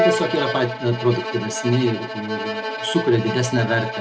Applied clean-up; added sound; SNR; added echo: none; Bowed string instrument; 4 dB; none.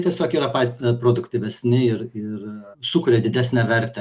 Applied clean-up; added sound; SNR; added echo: none; none; none; none.